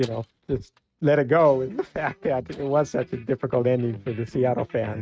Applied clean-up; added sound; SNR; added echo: neural mask model RNNoise.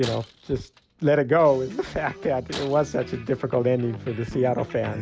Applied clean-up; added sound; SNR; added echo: none; Shatter; 20 dB; none.